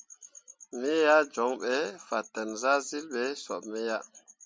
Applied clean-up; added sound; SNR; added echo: none; none; none; none.